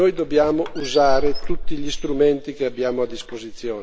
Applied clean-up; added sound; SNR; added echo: none; Squeak; 3 dB; none.